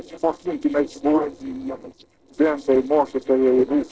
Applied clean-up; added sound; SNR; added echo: neural separator model SepFormer DNS4.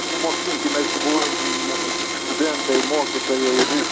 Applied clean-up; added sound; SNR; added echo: none; Domestic sounds, home sounds; 0 dB; none.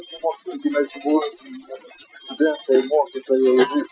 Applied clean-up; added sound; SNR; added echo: classical method Wiener filter.